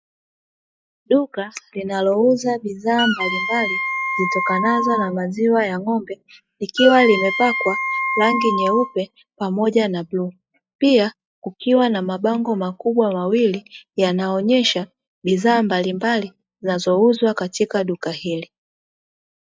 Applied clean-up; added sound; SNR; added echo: classical method log-MMSE.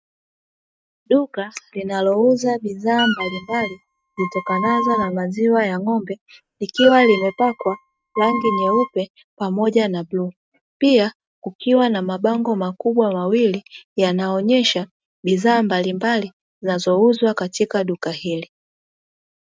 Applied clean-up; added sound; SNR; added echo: neural mask model RNNoise.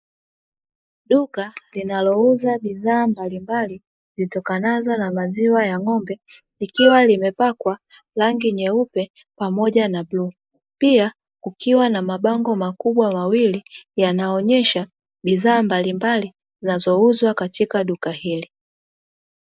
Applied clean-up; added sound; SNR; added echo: neural mask model Resemble Enhance denoiser.